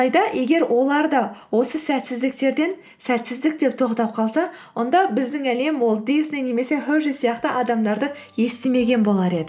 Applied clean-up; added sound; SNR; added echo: none; none; none; none.